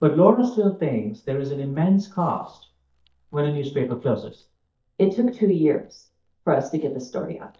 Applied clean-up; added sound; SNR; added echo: neural mask model DeepFilterNet 3.